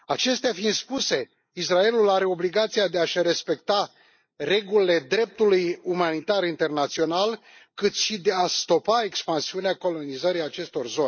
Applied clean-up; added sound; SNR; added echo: neural mask model Resemble Enhance denoiser.